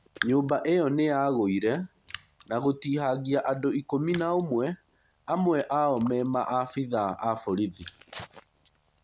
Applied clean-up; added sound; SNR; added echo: none; Raindrop; 18 dB; none.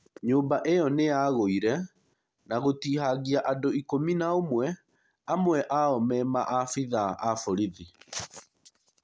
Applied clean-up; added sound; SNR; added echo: none; none; none; none.